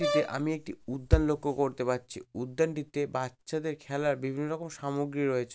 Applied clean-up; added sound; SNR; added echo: none; Bass drum + Brass instrument; 3 dB; none.